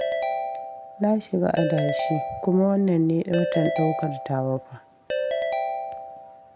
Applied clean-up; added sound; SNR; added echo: none; Ringtone / Keyboard (musical); 4 dB; none.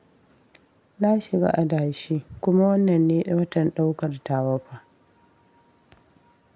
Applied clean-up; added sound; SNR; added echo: none; none; none; none.